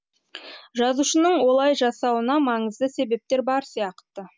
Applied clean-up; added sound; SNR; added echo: none; none; none; none.